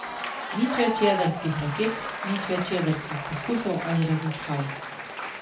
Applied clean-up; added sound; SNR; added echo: none; Applause / Crowd / Cheering; 5 dB; reverberation time 0.4 s.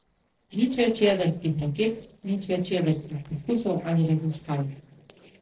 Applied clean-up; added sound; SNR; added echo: neural separator model SepFormer DNS4.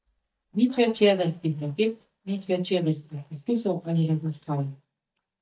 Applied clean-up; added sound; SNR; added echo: neural mask model DeepFilterNet 3.